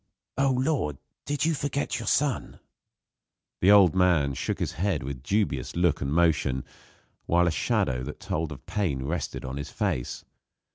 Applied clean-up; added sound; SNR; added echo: none; none; none; none.